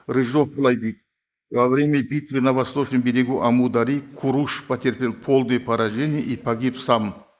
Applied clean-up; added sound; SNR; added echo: neural mask model Resemble Enhance denoiser.